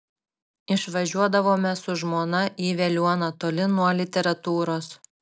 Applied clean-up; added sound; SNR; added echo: none; none; none; none.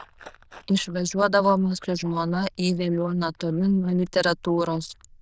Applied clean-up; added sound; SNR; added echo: neural diffusion model UNIVERSE++.